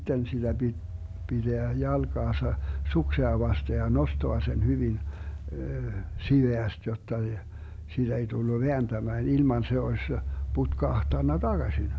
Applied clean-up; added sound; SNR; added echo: none; Engine; 6 dB; none.